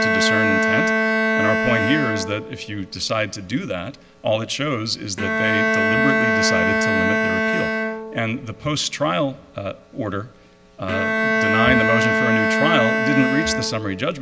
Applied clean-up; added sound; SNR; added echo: none; Bowed string instrument; -3 dB; none.